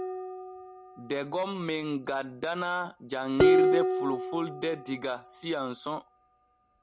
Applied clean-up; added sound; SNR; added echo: none; Dishes, pots, and pans; -3 dB; none.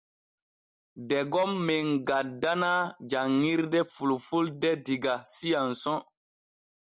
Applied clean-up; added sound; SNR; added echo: none; none; none; none.